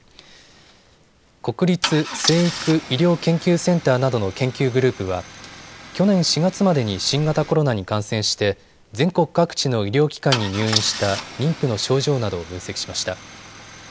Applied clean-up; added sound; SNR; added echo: none; Idling / Engine starting / Car; 12 dB; none.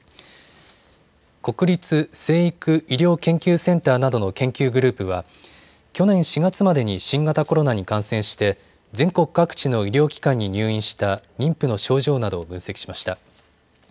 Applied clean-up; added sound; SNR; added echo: none; none; none; none.